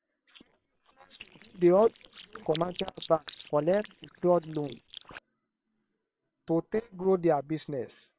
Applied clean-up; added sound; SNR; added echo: neural separator model SepFormer WHAM!.